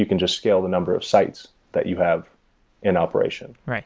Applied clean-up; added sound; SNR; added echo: none; none; none; none.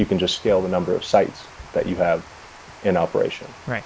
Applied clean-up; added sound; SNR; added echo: none; Water; 18 dB; none.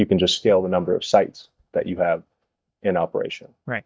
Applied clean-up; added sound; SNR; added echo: neural mask model DeepFilterNet 3.